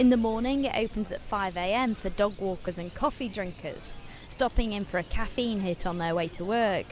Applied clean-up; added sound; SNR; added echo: none; none; none; none.